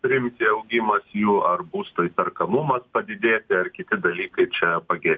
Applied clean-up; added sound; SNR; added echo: none; none; none; none.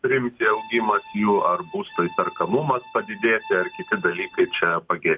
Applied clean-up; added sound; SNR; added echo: none; Accordion; 17 dB; none.